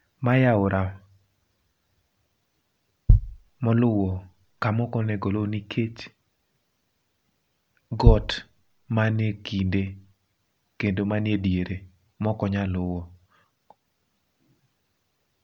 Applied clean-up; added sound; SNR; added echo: none; Bass drum; -2 dB; none.